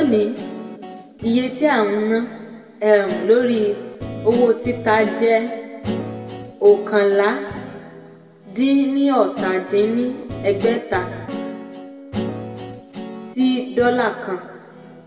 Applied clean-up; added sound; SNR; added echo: none; Guitar; 12 dB; reverberation time 1.5 s.